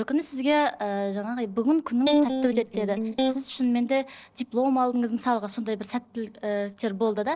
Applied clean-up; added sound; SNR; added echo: neural separator model SepFormer DNS4.